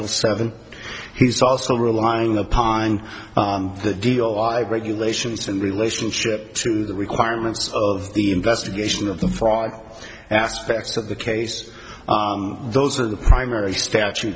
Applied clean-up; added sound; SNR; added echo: none; none; none; none.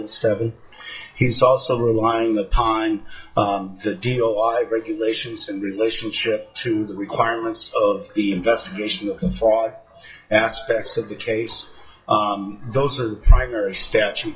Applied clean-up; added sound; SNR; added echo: classical method WPE with log-MMSE.